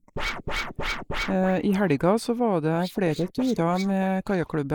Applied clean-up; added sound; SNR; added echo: neural mask model Resemble Enhance denoiser.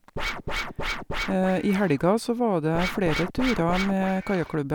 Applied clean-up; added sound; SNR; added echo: none; Scratching (performance technique); 6 dB; none.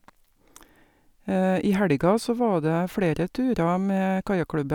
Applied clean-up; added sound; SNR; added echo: none; none; none; none.